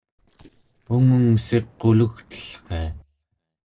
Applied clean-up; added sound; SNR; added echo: neural separator model SepFormer DNS4.